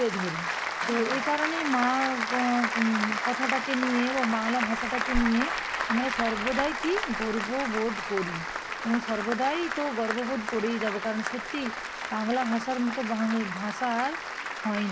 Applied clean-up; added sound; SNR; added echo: none; Applause; 2 dB; none.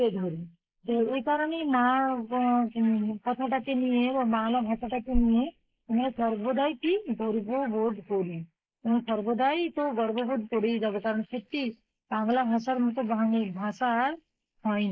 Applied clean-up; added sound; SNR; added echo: neural mask model Resemble Enhance denoiser.